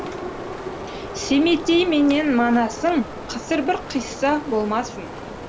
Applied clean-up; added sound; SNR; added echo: none; Rain + Subway, metro, underground; 11 dB; none.